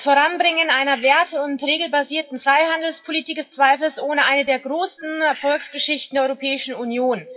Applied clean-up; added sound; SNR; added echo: classical method WPE with log-MMSE.